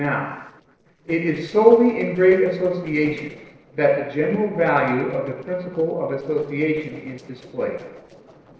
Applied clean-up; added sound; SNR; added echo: neural separator model SepFormer DNS4.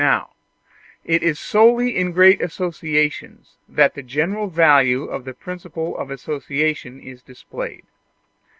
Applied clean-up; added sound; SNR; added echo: none; none; none; none.